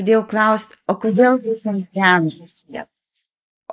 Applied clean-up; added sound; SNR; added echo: neural mask model Resemble Enhance denoiser.